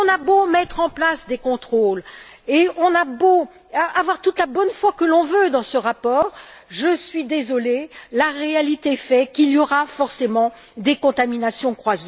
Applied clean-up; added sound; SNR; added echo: none; none; none; none.